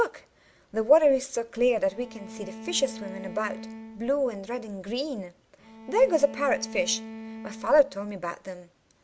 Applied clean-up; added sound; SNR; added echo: none; Bowed string instrument; 15 dB; none.